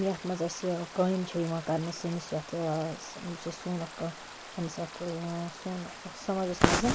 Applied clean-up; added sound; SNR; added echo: none; Stream; 13 dB; none.